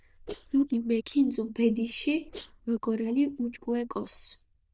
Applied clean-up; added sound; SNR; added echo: neural diffusion model UNIVERSE++.